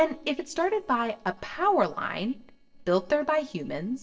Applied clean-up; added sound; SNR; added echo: neural separator model SepFormer DNS4.